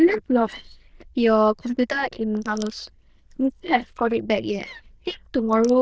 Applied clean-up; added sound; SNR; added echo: neural diffusion model UNIVERSE++.